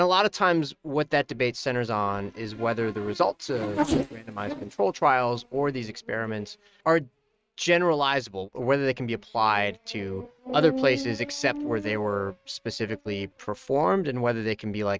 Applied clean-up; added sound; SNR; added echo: neural mask model RNNoise.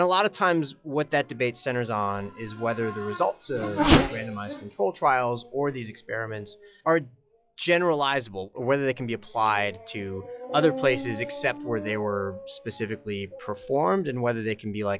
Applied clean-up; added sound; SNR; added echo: classical method log-MMSE.